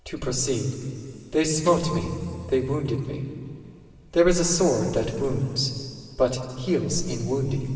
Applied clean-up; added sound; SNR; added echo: none; Guitar; 19 dB; reverberation time 2.6 s.